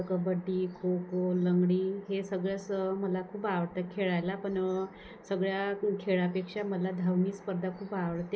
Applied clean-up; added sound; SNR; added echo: none; none; none; none.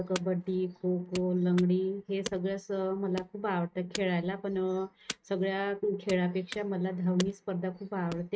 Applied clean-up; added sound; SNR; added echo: neural mask model RNNoise.